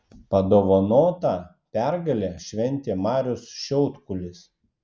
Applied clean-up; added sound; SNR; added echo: none; none; none; none.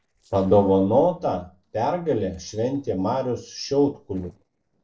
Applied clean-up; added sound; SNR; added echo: neural separator model SepFormer DNS4.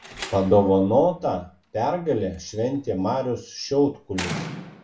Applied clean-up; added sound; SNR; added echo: none; Slam; 15 dB; reverberation time 0.2 s.